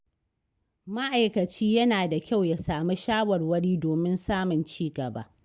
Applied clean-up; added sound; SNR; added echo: none; none; none; none.